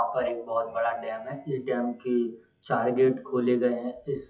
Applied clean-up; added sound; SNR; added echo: classical method WPE with log-MMSE.